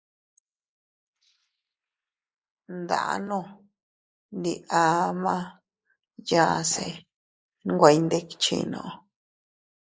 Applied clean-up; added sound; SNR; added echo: neural mask model Resemble Enhance denoiser.